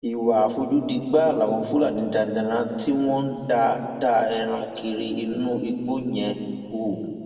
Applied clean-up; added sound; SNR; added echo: none; none; none; reverberation time 2.0 s.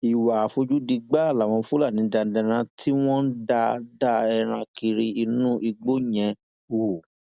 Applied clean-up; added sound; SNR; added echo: none; none; none; none.